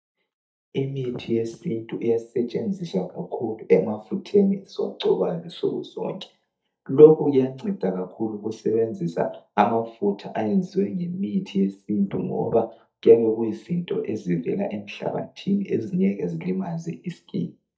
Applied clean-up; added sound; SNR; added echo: neural mask model DeepFilterNet 3.